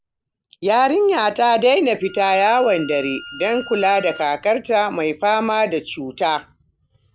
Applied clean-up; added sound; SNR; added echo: none; Bowed string instrument; 17 dB; none.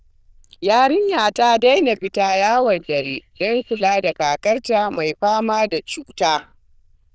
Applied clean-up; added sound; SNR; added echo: neural diffusion model UNIVERSE++.